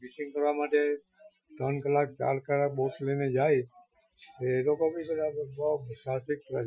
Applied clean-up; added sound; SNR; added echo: classical method Wiener filter.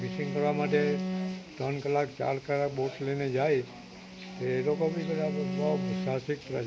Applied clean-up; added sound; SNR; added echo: none; Bowed string instrument; 6 dB; none.